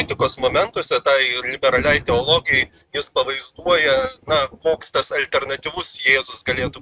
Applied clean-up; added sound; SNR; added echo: neural mask model RNNoise.